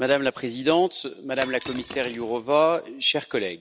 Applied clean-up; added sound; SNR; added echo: none; Shatter; 16 dB; none.